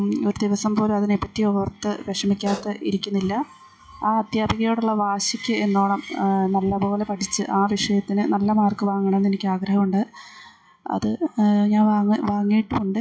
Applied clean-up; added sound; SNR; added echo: classical method log-MMSE.